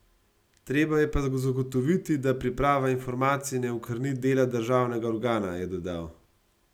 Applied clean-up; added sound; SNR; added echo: none; none; none; none.